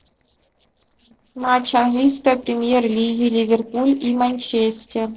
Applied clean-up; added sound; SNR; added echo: neural separator model SepFormer DNS4.